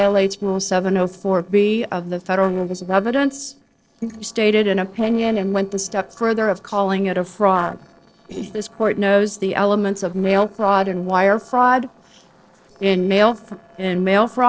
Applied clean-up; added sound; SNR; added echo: neural separator model SepFormer DNS4.